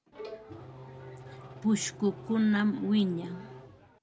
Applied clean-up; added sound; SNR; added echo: none; Race car, auto racing / Engine starting + Bowed string instrument; 15 dB; none.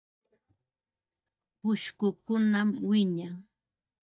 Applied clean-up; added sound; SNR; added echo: neural mask model DeepFilterNet 3.